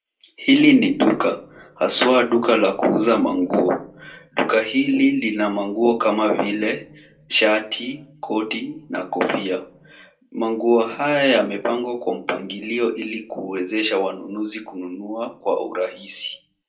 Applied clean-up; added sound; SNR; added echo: none; none; none; reverberation time 0.2 s.